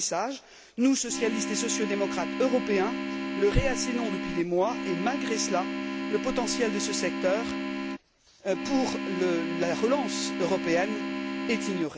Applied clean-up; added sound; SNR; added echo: none; Organ; 3 dB; none.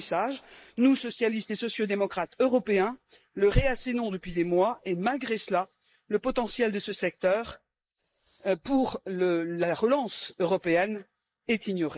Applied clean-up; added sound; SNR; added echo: neural mask model Resemble Enhance denoiser.